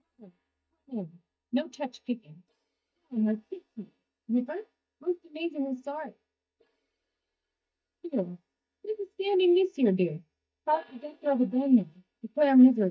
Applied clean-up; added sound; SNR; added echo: neural mask model DeepFilterNet 3.